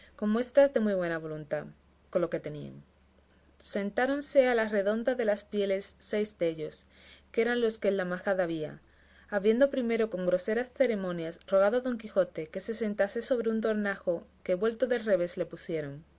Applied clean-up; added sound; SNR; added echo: none; none; none; none.